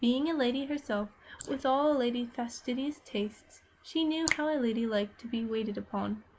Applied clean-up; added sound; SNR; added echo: neural mask model Resemble Enhance denoiser.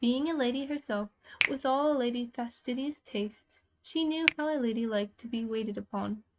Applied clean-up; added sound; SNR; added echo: neural mask model RNNoise.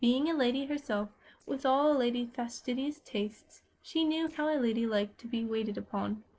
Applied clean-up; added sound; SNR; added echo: neural separator model SepFormer DNS4.